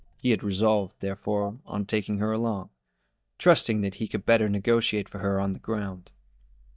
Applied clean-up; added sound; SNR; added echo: neural mask model DeepFilterNet 3.